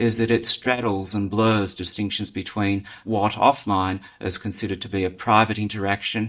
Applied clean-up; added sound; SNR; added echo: neural mask model DeepFilterNet 3.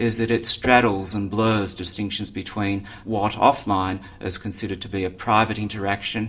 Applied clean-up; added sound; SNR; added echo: none; Knock; 18 dB; reverberation time 0.4 s.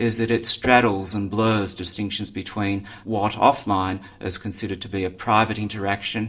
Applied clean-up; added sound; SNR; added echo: neural separator model SepFormer DNS4.